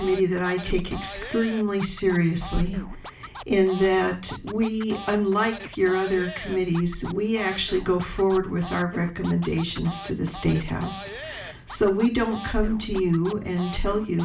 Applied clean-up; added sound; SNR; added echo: none; Scratching (performance technique); 16 dB; reverberation time 0.4 s.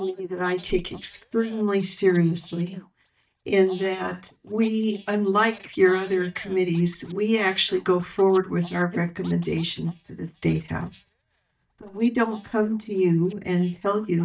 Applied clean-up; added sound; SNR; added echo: neural mask model DeepFilterNet 3.